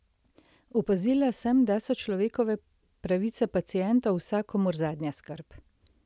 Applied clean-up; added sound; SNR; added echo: none; none; none; none.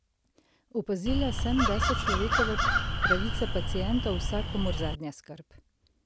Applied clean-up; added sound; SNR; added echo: none; Crow; -5 dB; none.